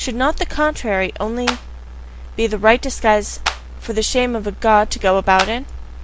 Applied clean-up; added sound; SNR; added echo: none; Clapping; 7 dB; none.